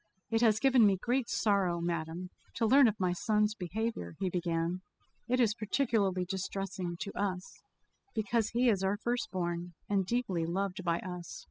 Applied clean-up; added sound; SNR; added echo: classical method spectral subtraction.